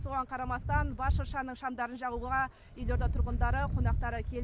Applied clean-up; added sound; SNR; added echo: none; none; none; none.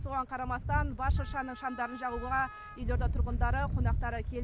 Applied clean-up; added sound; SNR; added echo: none; Wind instrument, woodwind instrument; 17 dB; none.